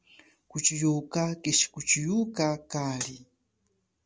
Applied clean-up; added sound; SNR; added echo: none; none; none; none.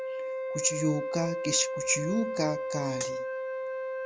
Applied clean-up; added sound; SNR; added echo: none; Wind instrument, woodwind instrument; 2 dB; none.